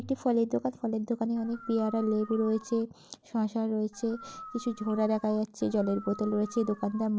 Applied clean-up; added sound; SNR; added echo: none; Dog; 17 dB; none.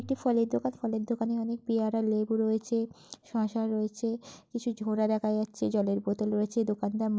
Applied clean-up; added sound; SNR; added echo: none; none; none; none.